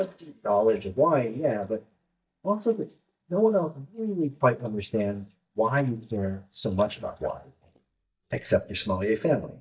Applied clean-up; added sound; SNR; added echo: neural mask model DeepFilterNet 3.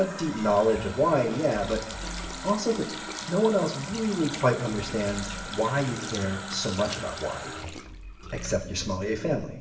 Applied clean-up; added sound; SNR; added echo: none; Water tap, faucet; 11 dB; reverberation time 0.9 s.